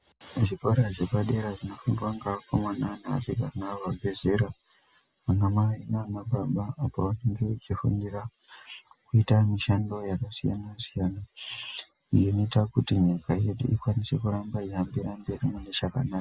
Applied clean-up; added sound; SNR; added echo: none; none; none; none.